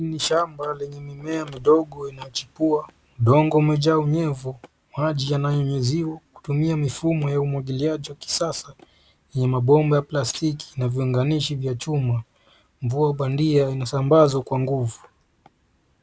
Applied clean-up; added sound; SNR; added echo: none; none; none; none.